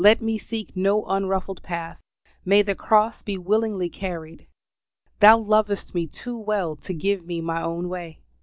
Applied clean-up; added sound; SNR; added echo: none; none; none; none.